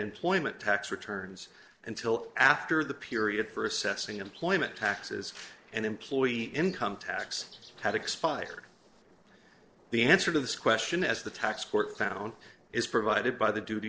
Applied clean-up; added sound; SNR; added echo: neural separator model SepFormer DNS4.